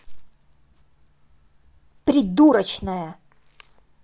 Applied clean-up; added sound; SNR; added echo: none; none; none; none.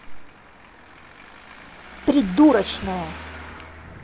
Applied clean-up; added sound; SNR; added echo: none; Traffic noise, roadway noise; 16 dB; none.